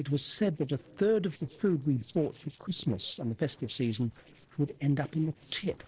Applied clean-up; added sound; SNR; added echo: neural separator model SepFormer DNS4.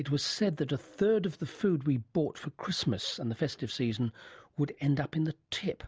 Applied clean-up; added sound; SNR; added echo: none; none; none; none.